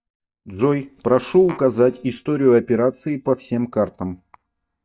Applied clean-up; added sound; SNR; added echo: neural mask model DeepFilterNet 3.